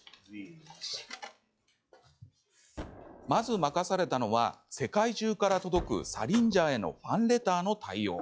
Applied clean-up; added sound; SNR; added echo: classical method log-MMSE.